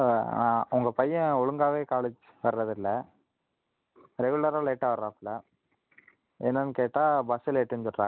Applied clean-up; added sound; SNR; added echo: none; none; none; none.